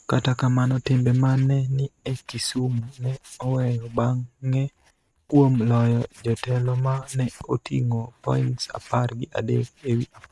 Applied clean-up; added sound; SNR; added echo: neural mask model RNNoise.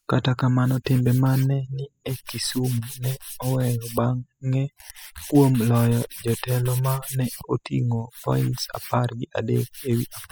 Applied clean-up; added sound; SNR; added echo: classical method spectral subtraction.